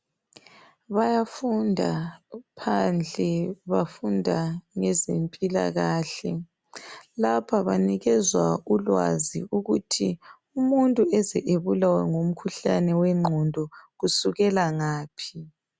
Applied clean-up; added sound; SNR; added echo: none; none; none; none.